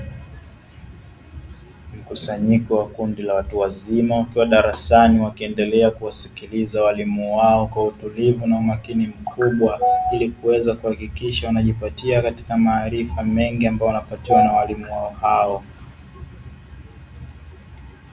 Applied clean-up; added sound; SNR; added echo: none; none; none; none.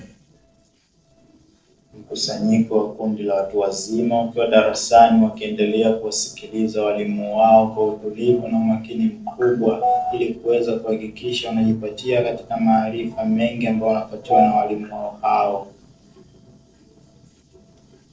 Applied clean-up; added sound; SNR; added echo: neural separator model SepFormer DNS4.